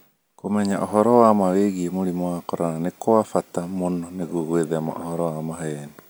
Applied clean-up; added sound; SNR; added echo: none; none; none; none.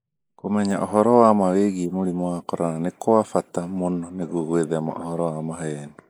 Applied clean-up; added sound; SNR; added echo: neural mask model Resemble Enhance denoiser.